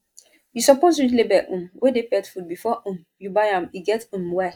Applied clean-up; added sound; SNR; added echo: neural mask model Resemble Enhance denoiser.